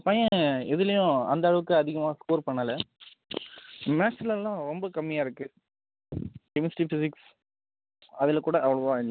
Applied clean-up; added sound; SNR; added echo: none; none; none; none.